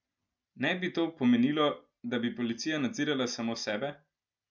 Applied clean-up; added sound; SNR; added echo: none; none; none; none.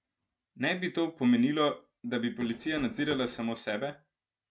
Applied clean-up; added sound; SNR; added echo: none; Run; 13 dB; none.